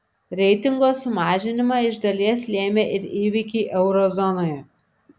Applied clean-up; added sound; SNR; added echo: none; none; none; none.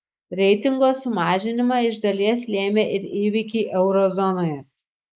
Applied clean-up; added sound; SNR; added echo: neural mask model Resemble Enhance denoiser.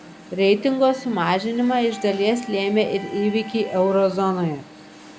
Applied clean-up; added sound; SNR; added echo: none; Wind instrument, woodwind instrument + Alarm; 18 dB; none.